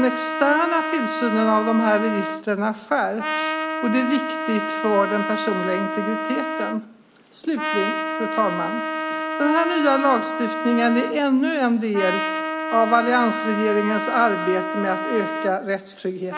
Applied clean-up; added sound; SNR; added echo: none; Trumpet; 4 dB; none.